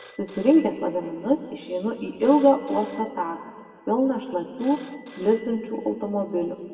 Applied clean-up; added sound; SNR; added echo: none; Telephone; 19 dB; reverberation time 2.2 s.